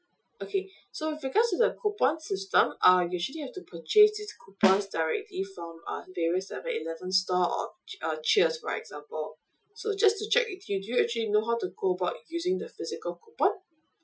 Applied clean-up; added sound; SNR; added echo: classical method Wiener filter.